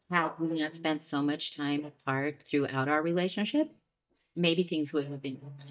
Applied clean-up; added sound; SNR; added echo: neural mask model DeepFilterNet 3.